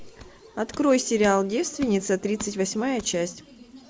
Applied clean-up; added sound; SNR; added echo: none; none; none; none.